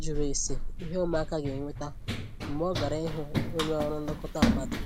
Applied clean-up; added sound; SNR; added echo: none; Run; -2 dB; none.